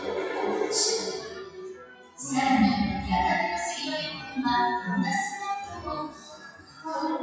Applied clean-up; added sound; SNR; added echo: classical method WPE with log-MMSE.